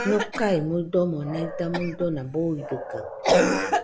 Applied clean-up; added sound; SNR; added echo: none; Cough; 1 dB; none.